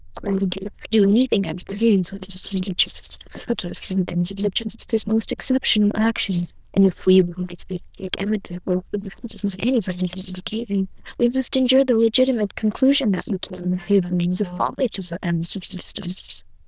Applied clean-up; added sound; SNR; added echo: neural diffusion model UNIVERSE++.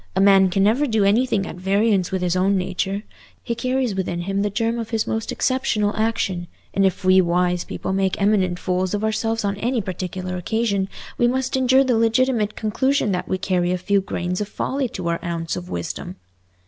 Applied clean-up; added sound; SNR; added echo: none; none; none; none.